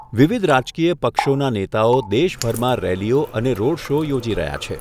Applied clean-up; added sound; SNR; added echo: none; Water tap, faucet; 14 dB; none.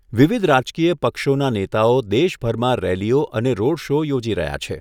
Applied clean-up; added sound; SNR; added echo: none; none; none; none.